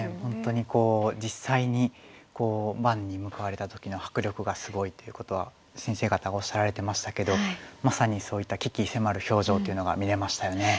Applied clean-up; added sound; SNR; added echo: none; none; none; none.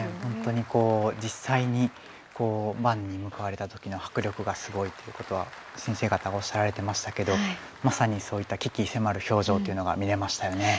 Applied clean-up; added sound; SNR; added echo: none; Applause; 19 dB; none.